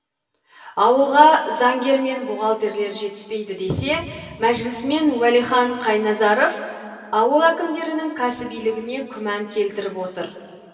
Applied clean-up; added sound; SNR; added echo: none; none; none; reverberation time 2.4 s.